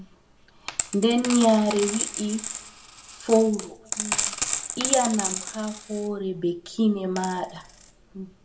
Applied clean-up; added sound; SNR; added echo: none; Coin (dropping); 5 dB; reverberation time 0.4 s.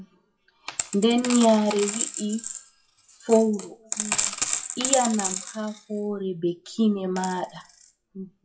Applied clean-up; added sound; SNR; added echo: classical method WPE with log-MMSE.